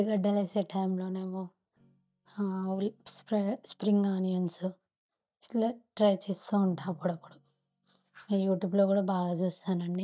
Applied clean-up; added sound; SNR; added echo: neural mask model DeepFilterNet 3.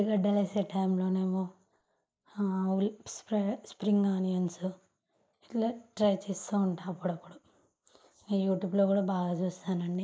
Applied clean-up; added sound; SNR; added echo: neural mask model Resemble Enhance denoiser.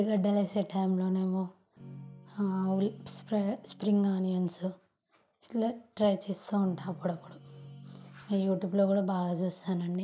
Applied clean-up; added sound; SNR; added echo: none; Guitar; 19 dB; none.